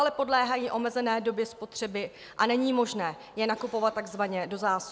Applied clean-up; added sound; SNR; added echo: none; none; none; none.